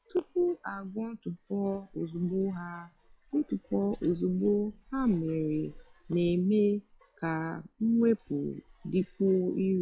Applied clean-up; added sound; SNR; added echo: classical method log-MMSE.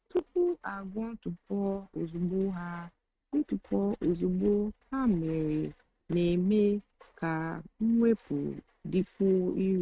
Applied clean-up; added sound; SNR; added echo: neural mask model RNNoise.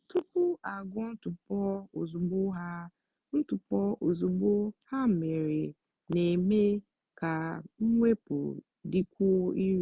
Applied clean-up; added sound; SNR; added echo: none; none; none; none.